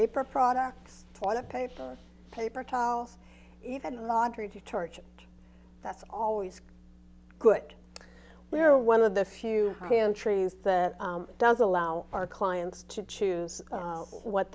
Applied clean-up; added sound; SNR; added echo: none; none; none; none.